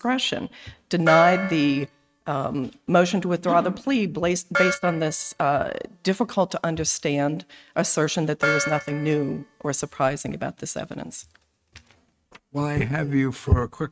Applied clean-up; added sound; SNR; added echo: neural mask model RNNoise.